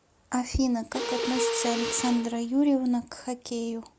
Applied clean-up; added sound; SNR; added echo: none; Mechanisms; 6 dB; none.